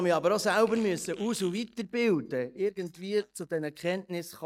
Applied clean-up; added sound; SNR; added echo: neural mask model DeepFilterNet 3.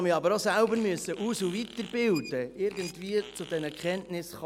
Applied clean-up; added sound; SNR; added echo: none; Fart + Squeak; 19 dB; none.